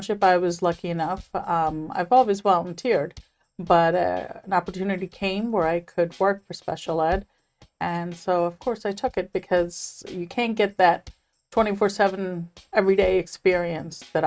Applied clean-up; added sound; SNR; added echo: neural mask model RNNoise.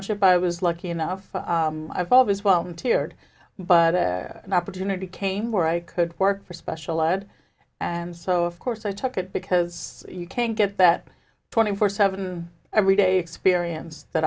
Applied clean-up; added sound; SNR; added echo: none; none; none; none.